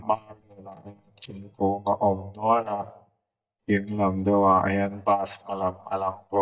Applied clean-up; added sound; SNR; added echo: neural mask model DeepFilterNet 3.